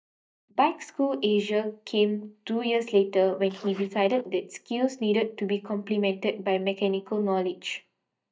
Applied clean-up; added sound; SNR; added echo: neural mask model DeepFilterNet 3.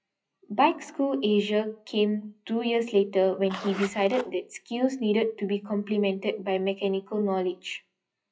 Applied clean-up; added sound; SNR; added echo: classical method WPE with log-MMSE.